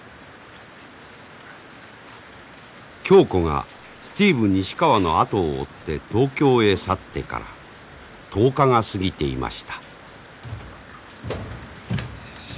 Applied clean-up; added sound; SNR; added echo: none; none; none; none.